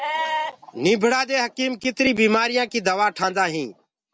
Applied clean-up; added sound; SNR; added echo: none; none; none; none.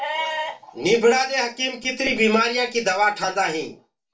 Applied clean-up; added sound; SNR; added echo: none; none; none; reverberation time 0.3 s.